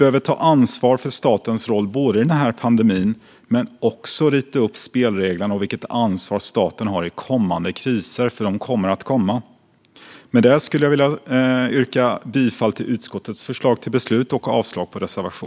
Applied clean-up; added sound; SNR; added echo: none; none; none; none.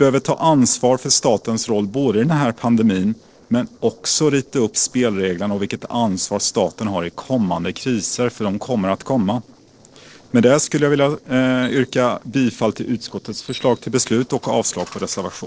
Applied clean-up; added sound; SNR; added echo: neural separator model SepFormer DNS4.